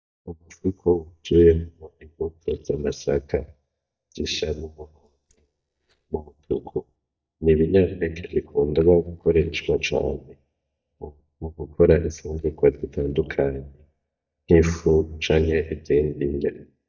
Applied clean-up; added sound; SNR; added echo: neural mask model DeepFilterNet 3.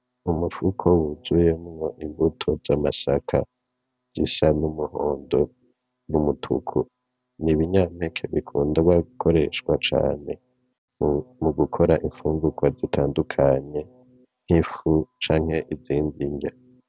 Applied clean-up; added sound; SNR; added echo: none; none; none; none.